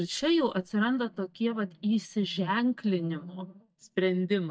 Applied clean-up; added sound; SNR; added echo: neural mask model DeepFilterNet 3.